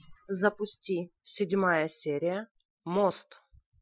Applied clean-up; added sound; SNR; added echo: classical method Wiener filter.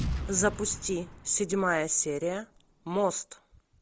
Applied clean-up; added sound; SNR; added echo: none; Boom; 9 dB; none.